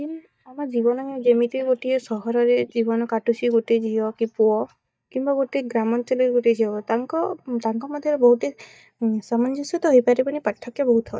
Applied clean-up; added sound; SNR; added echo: neural mask model DeepFilterNet 3.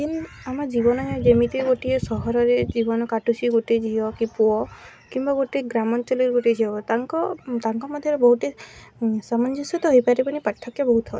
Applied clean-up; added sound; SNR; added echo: none; none; none; none.